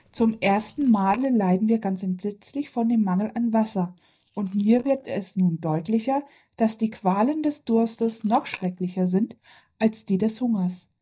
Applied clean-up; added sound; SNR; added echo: neural mask model DeepFilterNet 3.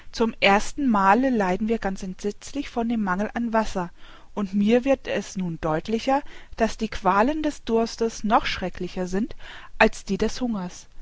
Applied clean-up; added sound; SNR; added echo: none; none; none; none.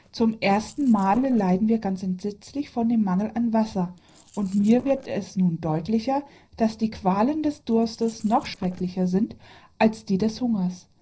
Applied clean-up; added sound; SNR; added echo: neural separator model SepFormer DNS4.